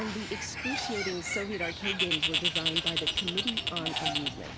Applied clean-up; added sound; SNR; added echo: none; Bird; -4 dB; none.